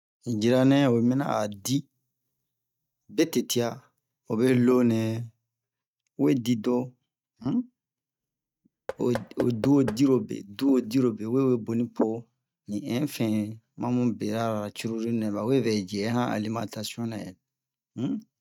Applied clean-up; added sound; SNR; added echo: neural mask model RNNoise.